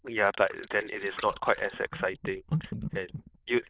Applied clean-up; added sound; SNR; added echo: neural diffusion model UNIVERSE++.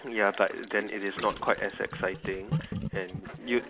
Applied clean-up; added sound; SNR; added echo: none; Gurgling; 8 dB; none.